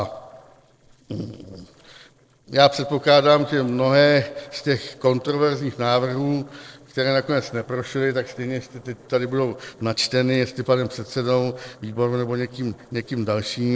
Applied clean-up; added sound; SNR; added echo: neural separator model SepFormer DNS4.